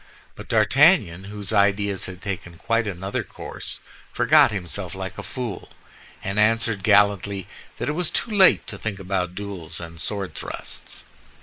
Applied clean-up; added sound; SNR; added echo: neural mask model Resemble Enhance denoiser.